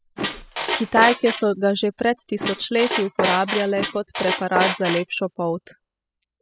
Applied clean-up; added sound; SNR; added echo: classical method spectral subtraction.